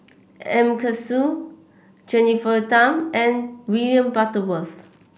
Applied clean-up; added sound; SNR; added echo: none; none; none; none.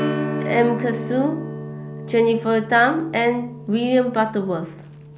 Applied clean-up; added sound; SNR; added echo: none; Strum; 8 dB; none.